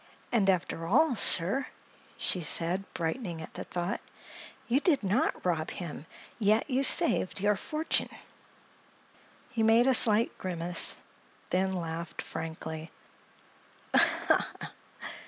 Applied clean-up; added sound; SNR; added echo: none; none; none; none.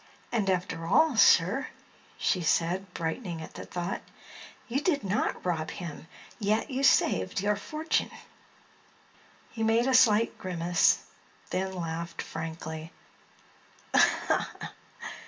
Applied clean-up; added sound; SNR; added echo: none; none; none; reverberation time 0.2 s.